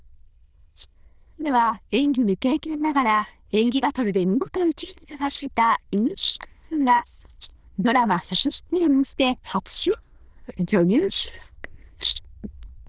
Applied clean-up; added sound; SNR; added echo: neural diffusion model UNIVERSE++.